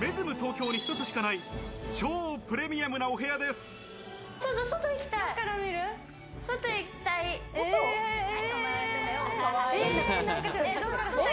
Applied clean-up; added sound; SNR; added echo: none; none; none; none.